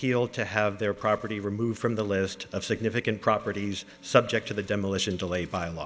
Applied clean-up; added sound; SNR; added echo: none; none; none; none.